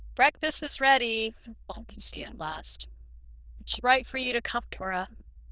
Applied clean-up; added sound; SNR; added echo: neural diffusion model UNIVERSE++.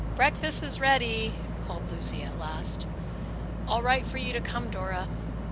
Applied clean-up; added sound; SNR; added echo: none; Boat, Water vehicle; 2 dB; none.